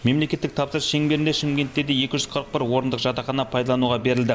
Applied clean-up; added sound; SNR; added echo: none; none; none; none.